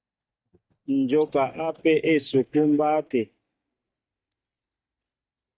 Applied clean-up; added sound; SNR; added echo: neural mask model DeepFilterNet 3.